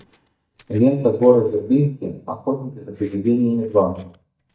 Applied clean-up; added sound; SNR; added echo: neural mask model DeepFilterNet 3.